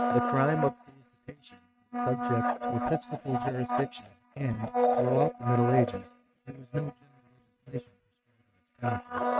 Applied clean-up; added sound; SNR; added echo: neural mask model RNNoise.